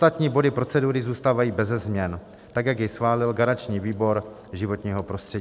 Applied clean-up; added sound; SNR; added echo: none; none; none; none.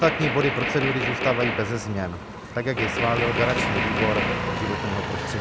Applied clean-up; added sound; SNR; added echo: none; Engine + Gunshot, gunfire; 0 dB; none.